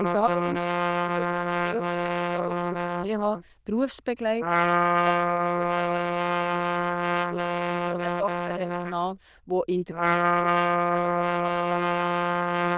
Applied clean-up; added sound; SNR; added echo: neural diffusion model UNIVERSE++.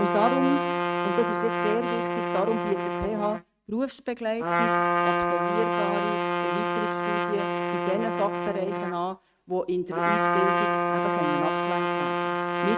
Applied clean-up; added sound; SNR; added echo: neural mask model RNNoise.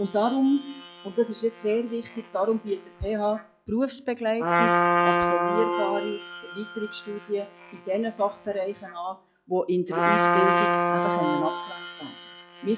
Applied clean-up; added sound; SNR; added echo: classical method log-MMSE.